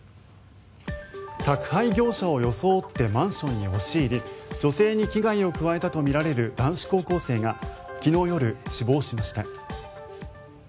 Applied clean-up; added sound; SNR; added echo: none; none; none; none.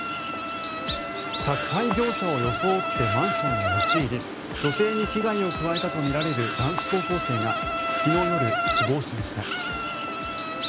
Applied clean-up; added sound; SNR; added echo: none; Insect; 0 dB; none.